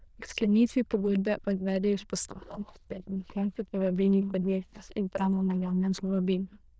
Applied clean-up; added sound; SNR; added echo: neural diffusion model UNIVERSE++.